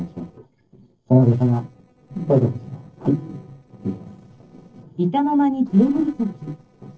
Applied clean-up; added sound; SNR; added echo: neural separator model SepFormer DNS4.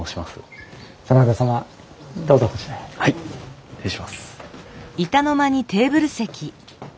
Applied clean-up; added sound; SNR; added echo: none; none; none; none.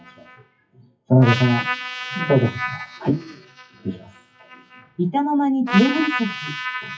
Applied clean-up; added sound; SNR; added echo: classical method WPE with log-MMSE.